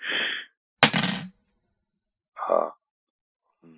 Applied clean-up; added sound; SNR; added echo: classical method spectral subtraction.